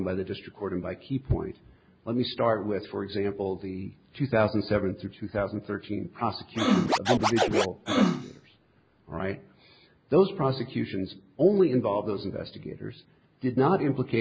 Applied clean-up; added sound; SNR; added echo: none; Scratching (performance technique); -2 dB; none.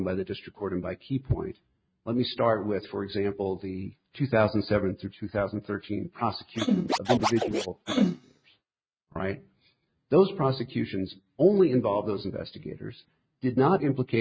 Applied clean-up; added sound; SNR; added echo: neural mask model RNNoise.